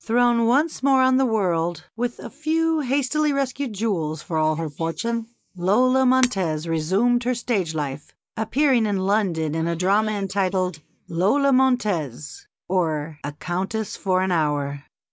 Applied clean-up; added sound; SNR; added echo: neural mask model Resemble Enhance denoiser.